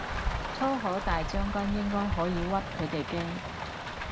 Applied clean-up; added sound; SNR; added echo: none; Rain; 2 dB; none.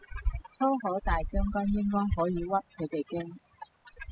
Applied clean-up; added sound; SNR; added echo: classical method spectral subtraction.